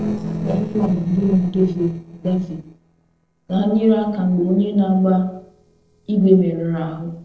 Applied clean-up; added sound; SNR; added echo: neural separator model SepFormer DNS4.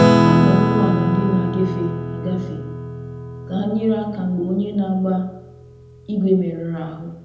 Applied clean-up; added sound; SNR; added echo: none; Acoustic guitar / Strum; -1 dB; reverberation time 0.8 s.